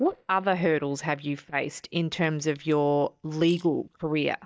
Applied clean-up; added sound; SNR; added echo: neural mask model DeepFilterNet 3.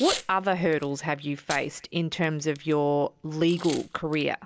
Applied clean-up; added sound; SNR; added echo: none; Packing tape, duct tape / Tearing; 14 dB; none.